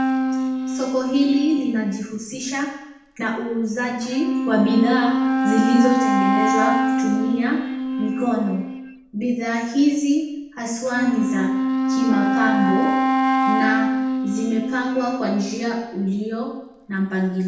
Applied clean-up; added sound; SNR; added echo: none; Wind instrument, woodwind instrument; 0 dB; reverberation time 0.8 s.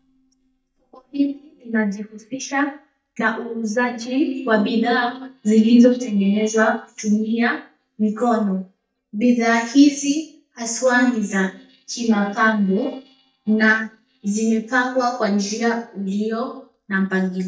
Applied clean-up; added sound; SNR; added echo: neural mask model DeepFilterNet 3.